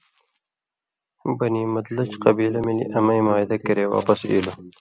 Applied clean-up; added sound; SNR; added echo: none; none; none; none.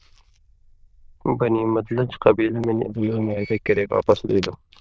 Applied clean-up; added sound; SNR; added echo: neural diffusion model UNIVERSE++.